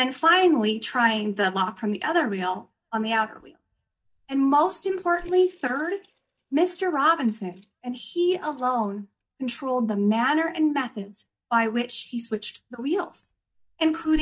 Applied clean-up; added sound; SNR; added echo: neural mask model DeepFilterNet 3.